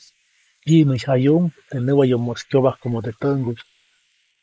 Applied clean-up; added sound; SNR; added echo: neural mask model Resemble Enhance denoiser.